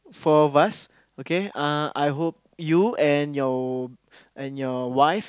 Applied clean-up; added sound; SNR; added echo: none; none; none; none.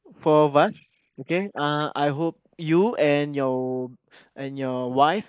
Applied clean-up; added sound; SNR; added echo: neural mask model Resemble Enhance denoiser.